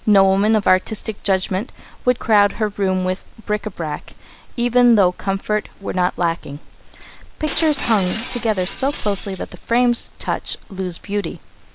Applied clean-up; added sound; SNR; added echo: none; Shatter; 14 dB; none.